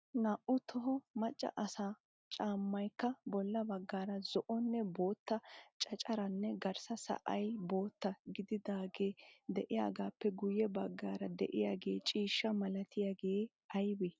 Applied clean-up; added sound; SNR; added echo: none; none; none; none.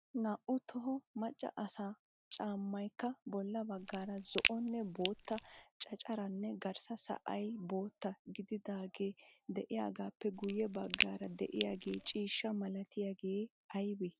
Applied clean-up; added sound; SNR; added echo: none; Crack; -5 dB; none.